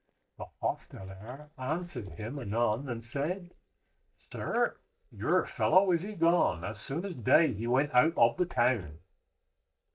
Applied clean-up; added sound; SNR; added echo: neural mask model DeepFilterNet 3.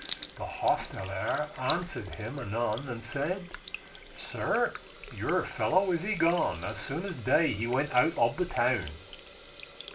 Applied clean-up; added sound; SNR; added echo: none; Sink (filling or washing) / Water tap, faucet; 16 dB; reverberation time 0.2 s.